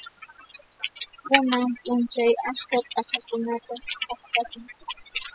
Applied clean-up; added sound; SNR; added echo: classical method spectral subtraction.